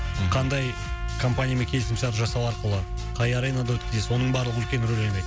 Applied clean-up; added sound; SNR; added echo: none; Trumpet; 16 dB; none.